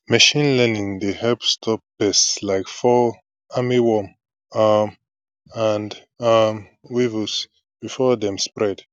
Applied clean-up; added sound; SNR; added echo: none; none; none; none.